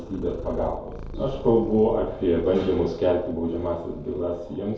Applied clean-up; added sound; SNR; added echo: none; Purr; 14 dB; reverberation time 2.3 s.